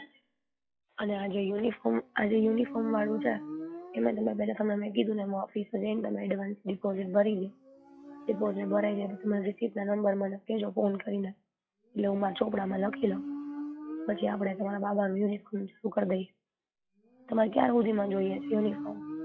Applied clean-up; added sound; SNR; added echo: classical method log-MMSE.